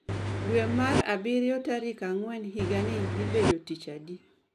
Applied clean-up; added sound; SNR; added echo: none; Engine; -1 dB; none.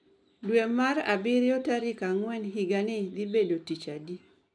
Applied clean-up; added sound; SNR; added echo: none; none; none; none.